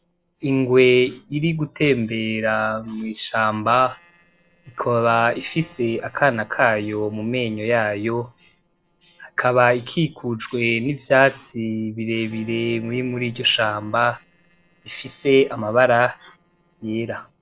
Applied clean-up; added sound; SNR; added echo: neural separator model SepFormer DNS4.